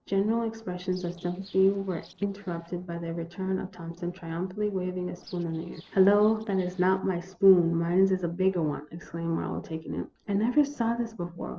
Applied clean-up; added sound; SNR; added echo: neural separator model SepFormer DNS4.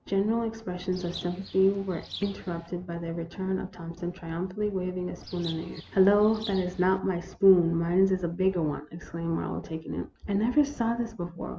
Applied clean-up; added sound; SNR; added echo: none; Bird; 17 dB; none.